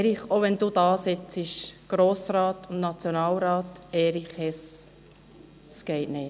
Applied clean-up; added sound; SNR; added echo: none; none; none; none.